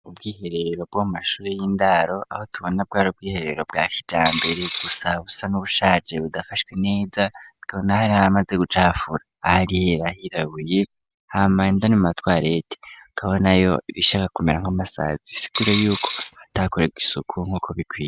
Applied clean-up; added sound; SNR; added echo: none; Coin (dropping); 6 dB; none.